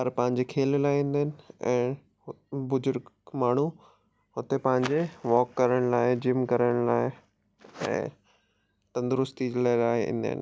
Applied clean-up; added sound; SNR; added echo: none; none; none; none.